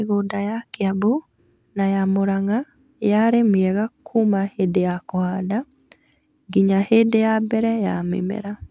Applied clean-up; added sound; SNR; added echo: none; none; none; none.